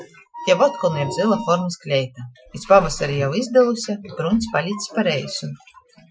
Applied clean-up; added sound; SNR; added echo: classical method Wiener filter.